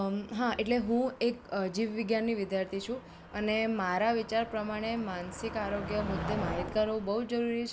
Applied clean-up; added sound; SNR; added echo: none; Motor vehicle (road); 11 dB; none.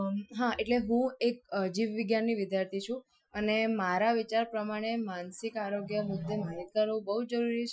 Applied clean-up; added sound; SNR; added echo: classical method Wiener filter.